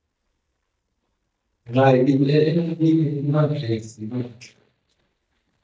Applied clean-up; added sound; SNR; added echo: neural mask model DeepFilterNet 3.